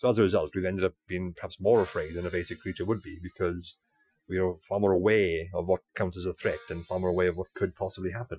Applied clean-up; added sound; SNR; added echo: classical method Wiener filter.